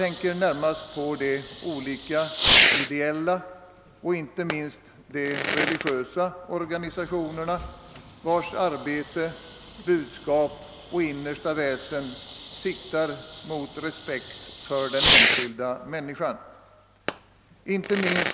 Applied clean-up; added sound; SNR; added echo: none; Fireworks; -2 dB; none.